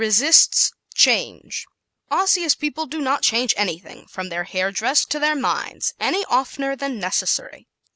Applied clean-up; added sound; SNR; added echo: none; none; none; none.